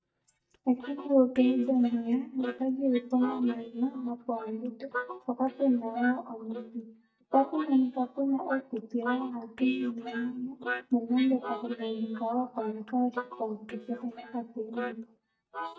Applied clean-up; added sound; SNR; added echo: neural mask model DeepFilterNet 3.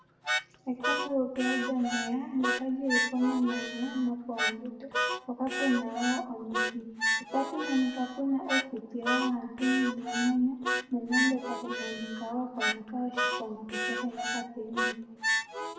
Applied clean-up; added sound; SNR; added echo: none; Harmonica; 1 dB; reverberation time 1.0 s.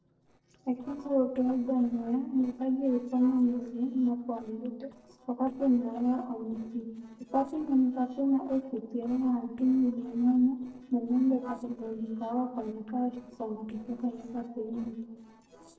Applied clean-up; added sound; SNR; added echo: neural separator model SepFormer DNS4.